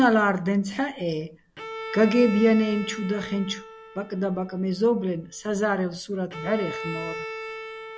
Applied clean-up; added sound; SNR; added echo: none; Bowed string instrument; 13 dB; none.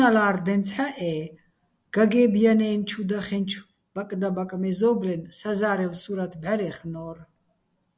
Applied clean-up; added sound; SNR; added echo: none; none; none; none.